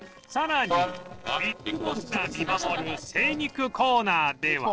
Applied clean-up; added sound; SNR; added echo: neural separator model SepFormer DNS4.